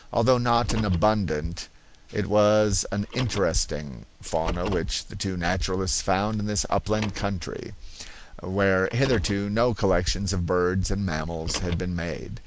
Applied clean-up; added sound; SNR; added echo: none; Car; 16 dB; none.